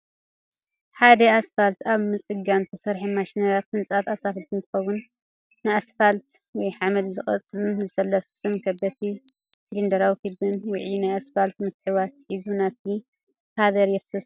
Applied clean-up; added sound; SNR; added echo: none; Alarm; 19 dB; none.